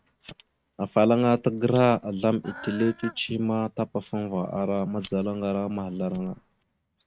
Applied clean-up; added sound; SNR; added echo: neural mask model RNNoise.